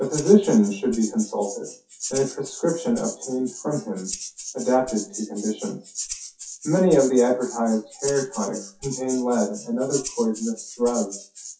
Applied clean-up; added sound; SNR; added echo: classical method WPE with log-MMSE.